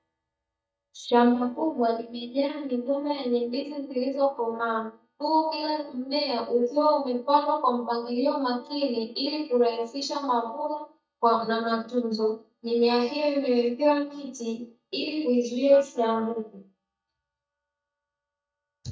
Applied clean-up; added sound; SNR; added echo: neural mask model DeepFilterNet 3.